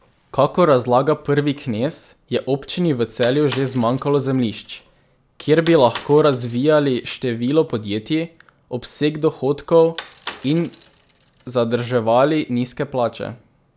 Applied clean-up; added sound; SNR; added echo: none; Bicycle; 15 dB; none.